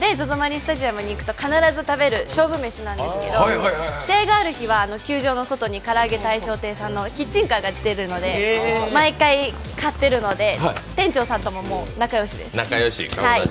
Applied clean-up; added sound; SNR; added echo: none; none; none; none.